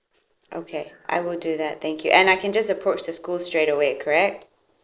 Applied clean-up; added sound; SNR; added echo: neural separator model SepFormer DNS4.